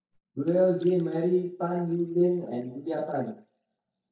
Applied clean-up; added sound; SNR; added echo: neural mask model DeepFilterNet 3.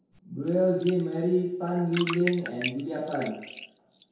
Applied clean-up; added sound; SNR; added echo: none; Bathtub (filling or washing); 13 dB; reverberation time 0.8 s.